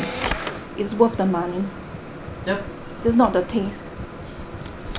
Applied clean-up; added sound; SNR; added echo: none; Camera; 11 dB; none.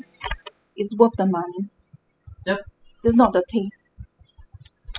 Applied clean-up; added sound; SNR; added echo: classical method spectral subtraction.